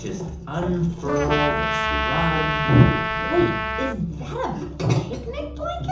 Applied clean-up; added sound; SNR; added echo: none; Trumpet; 2 dB; reverberation time 0.7 s.